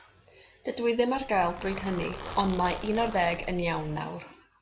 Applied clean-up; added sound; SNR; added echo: none; Zipper (clothing); 10 dB; none.